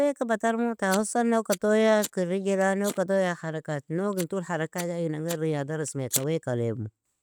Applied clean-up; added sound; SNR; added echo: neural mask model RNNoise.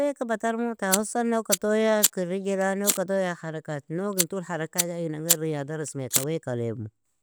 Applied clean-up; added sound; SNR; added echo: none; Fire; 3 dB; none.